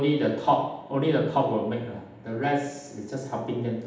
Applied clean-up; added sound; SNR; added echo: none; none; none; reverberation time 0.8 s.